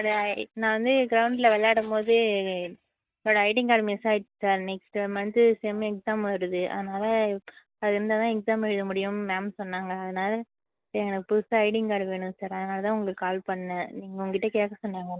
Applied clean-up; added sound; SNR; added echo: neural mask model DeepFilterNet 3.